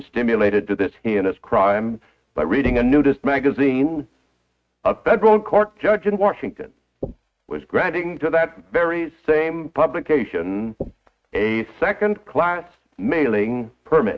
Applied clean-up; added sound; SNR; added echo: neural mask model RNNoise.